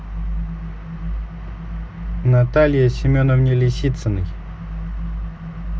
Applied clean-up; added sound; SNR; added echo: none; none; none; none.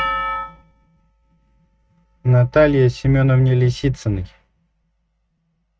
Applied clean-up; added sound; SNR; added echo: neural mask model RNNoise.